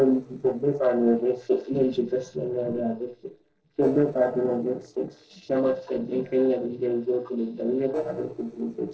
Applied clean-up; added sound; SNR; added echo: neural separator model SepFormer DNS4.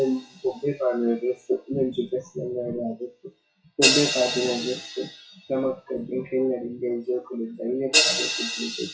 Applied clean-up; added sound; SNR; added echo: classical method WPE with log-MMSE.